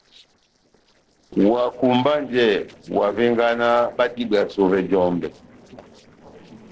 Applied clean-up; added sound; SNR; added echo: neural separator model SepFormer DNS4.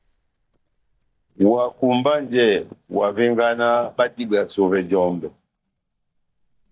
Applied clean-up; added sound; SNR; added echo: neural mask model DeepFilterNet 3.